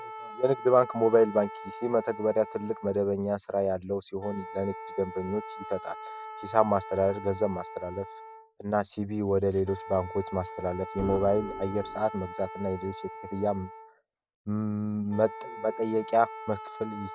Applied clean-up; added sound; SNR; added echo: none; Wind instrument, woodwind instrument + Organ; 13 dB; none.